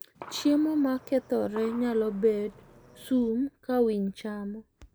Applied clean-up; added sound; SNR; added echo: none; Gunshot, gunfire; 20 dB; none.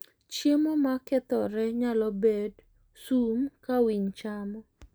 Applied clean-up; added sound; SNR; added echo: none; none; none; none.